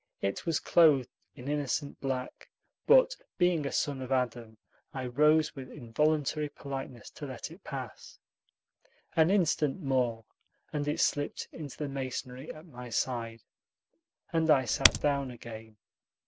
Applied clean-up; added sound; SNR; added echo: none; Typing; -2 dB; none.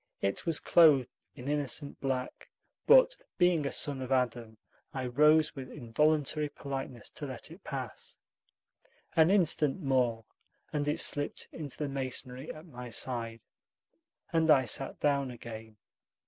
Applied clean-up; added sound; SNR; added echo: none; none; none; none.